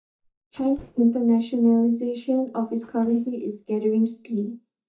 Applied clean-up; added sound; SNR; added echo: neural mask model DeepFilterNet 3.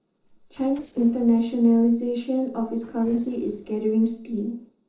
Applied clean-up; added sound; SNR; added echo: neural separator model SepFormer DNS4.